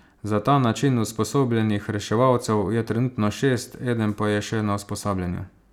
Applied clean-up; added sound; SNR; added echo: none; none; none; none.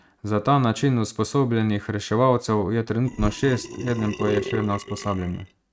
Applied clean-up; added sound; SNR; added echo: neural mask model RNNoise.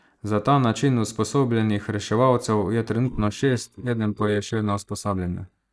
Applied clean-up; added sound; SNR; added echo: neural mask model DeepFilterNet 3.